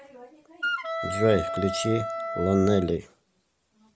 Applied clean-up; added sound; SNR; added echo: none; Wind instrument, woodwind instrument; 4 dB; none.